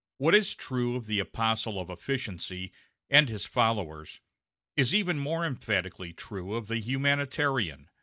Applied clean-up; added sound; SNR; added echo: none; none; none; none.